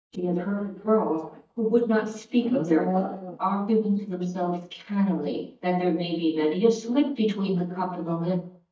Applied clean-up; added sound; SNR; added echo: neural mask model DeepFilterNet 3.